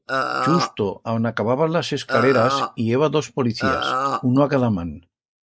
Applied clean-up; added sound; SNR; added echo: neural mask model Resemble Enhance denoiser.